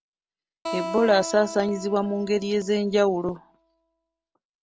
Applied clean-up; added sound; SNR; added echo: none; Acoustic guitar; 12 dB; none.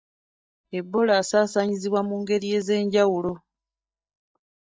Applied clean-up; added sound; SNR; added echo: neural mask model DeepFilterNet 3.